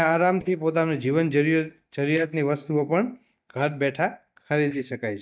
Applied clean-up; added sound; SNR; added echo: neural mask model DeepFilterNet 3.